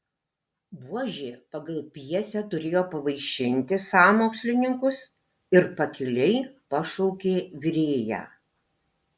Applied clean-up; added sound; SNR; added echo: none; none; none; none.